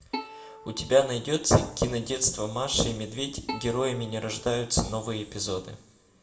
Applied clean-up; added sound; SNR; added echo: none; Bowed string instrument; 15 dB; reverberation time 0.9 s.